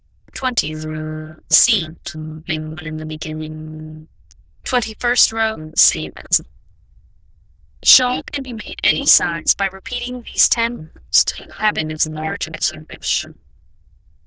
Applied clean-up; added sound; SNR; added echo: neural diffusion model UNIVERSE++.